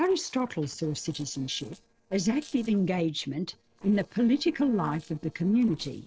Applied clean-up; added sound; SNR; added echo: neural separator model SepFormer DNS4.